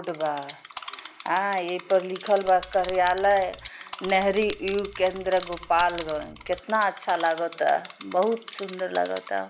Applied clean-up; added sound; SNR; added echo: none; Chink, clink + Insect; 16 dB; none.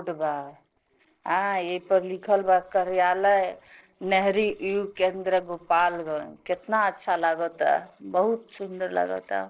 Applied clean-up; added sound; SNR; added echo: neural separator model SepFormer DNS4.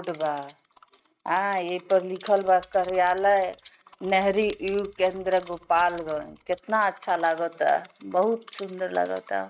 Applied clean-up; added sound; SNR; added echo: neural mask model RNNoise.